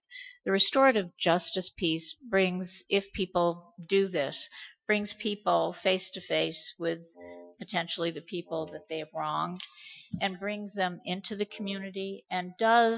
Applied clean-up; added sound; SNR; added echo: classical method Wiener filter.